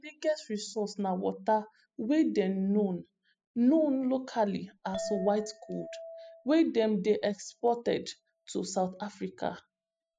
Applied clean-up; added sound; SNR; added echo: classical method spectral subtraction.